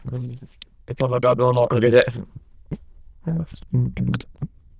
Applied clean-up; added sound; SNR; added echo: neural diffusion model UNIVERSE++.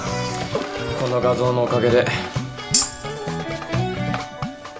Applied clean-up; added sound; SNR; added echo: none; Tambourine; 4 dB; none.